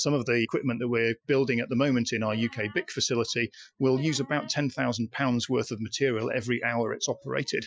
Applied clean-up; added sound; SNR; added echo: classical method Wiener filter.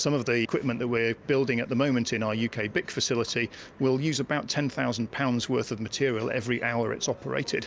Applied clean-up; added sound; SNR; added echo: none; none; none; none.